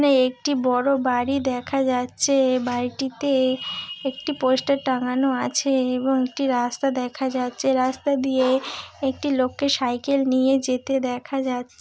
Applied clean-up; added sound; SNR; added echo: none; none; none; none.